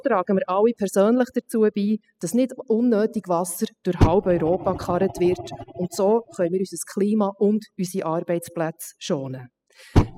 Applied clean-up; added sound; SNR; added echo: classical method spectral subtraction.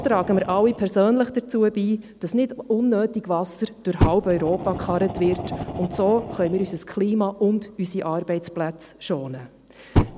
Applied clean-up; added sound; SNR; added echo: none; Fire; 8 dB; none.